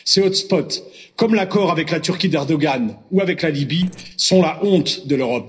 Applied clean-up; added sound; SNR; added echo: neural separator model SepFormer DNS4.